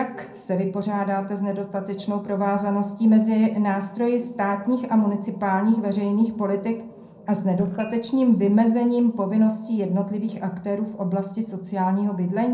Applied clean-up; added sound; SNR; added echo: neural separator model SepFormer DNS4.